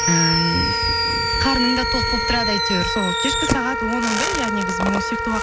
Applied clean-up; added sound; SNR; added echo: none; Wind instrument, woodwind instrument + Fireworks; -2 dB; none.